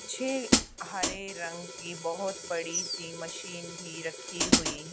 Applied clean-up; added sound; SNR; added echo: none; Bird vocalization, bird call, bird song + Hi-hat; -5 dB; none.